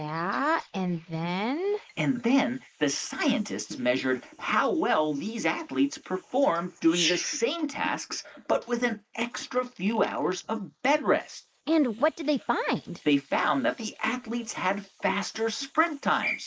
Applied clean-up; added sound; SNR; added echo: neural mask model Resemble Enhance denoiser.